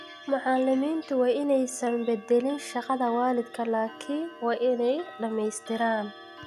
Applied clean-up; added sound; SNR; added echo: none; Clock; 19 dB; none.